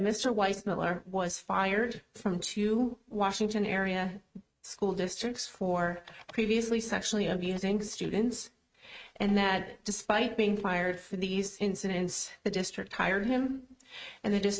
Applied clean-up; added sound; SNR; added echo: neural mask model RNNoise.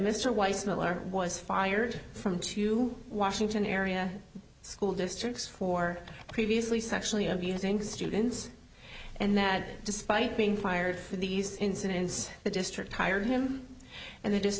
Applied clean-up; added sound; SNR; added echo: none; none; none; none.